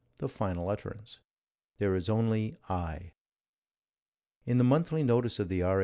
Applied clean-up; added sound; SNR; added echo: none; none; none; none.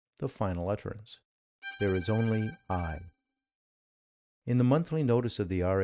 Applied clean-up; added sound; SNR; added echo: neural mask model RNNoise.